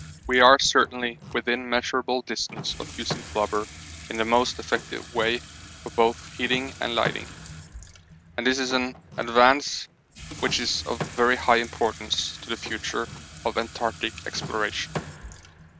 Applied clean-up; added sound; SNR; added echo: none; Sink (filling or washing) / Water tap, faucet + Door / Car; 14 dB; none.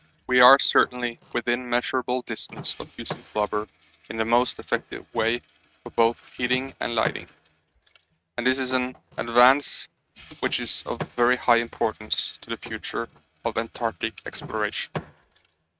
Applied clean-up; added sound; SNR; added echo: neural mask model RNNoise.